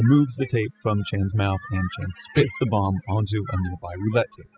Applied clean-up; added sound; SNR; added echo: classical method spectral subtraction.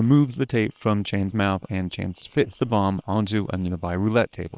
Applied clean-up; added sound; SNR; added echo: neural separator model SepFormer WHAM!.